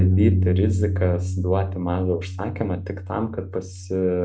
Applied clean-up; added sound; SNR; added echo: none; Bass guitar; -1 dB; reverberation time 0.2 s.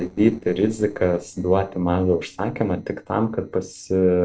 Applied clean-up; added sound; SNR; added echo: neural separator model SepFormer DNS4.